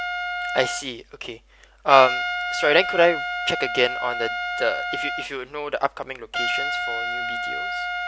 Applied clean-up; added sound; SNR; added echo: none; Trumpet; 4 dB; none.